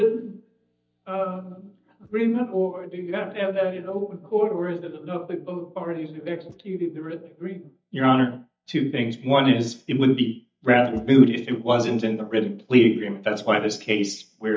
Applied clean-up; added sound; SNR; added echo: neural mask model DeepFilterNet 3.